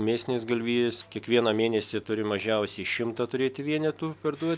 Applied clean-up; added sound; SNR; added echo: none; none; none; none.